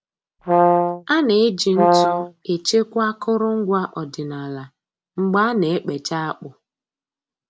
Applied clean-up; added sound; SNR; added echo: none; Brass instrument; -3 dB; none.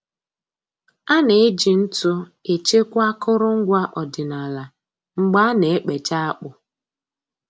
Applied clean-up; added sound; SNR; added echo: none; none; none; none.